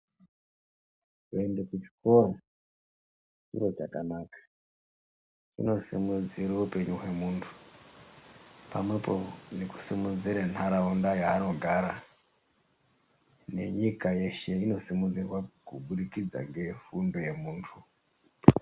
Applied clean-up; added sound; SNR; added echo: none; none; none; none.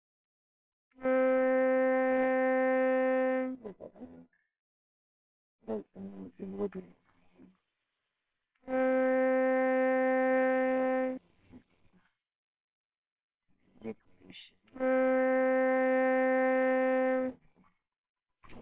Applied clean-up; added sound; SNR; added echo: neural separator model SepFormer WHAMR!.